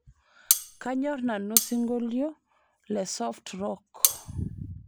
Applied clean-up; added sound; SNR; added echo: none; Cutlery, silverware; -3 dB; none.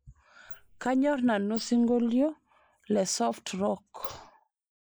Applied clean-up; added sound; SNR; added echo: neural mask model Resemble Enhance denoiser.